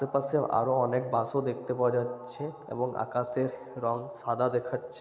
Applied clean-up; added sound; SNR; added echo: none; none; none; none.